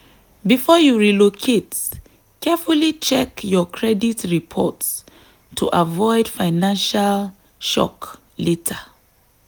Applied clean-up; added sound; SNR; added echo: none; none; none; none.